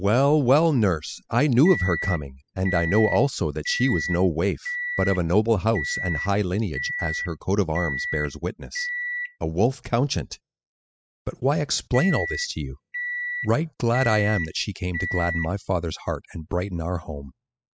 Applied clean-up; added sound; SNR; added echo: classical method spectral subtraction.